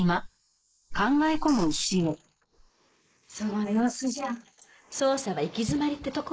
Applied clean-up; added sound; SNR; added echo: neural mask model Resemble Enhance denoiser.